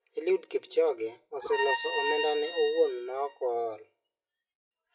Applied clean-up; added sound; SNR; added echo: classical method WPE with log-MMSE.